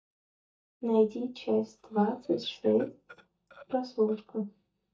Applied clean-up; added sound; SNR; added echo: neural mask model DeepFilterNet 3.